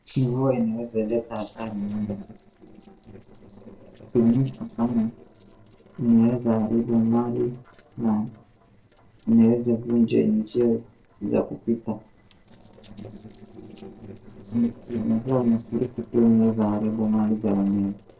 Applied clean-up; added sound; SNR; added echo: neural separator model SepFormer DNS4.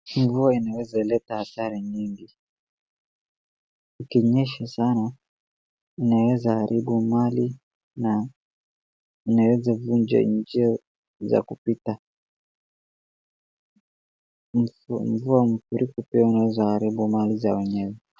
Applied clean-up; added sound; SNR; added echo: none; none; none; none.